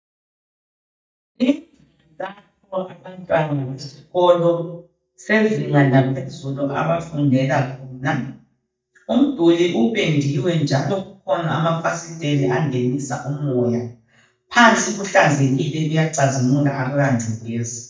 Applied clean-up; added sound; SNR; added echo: neural mask model DeepFilterNet 3.